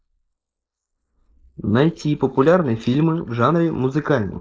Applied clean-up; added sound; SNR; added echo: neural mask model Resemble Enhance denoiser.